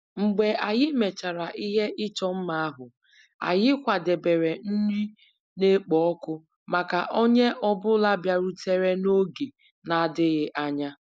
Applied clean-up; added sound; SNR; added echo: none; none; none; none.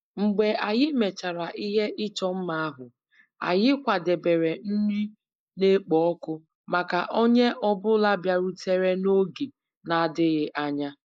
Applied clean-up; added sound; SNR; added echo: neural mask model Resemble Enhance denoiser.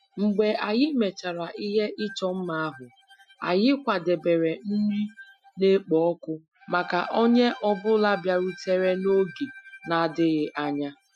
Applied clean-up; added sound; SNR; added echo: classical method Wiener filter.